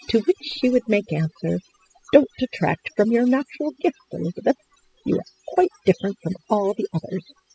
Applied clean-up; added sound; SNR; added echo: classical method spectral subtraction.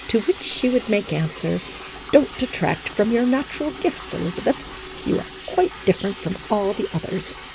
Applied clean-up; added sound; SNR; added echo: none; Liquid; 12 dB; none.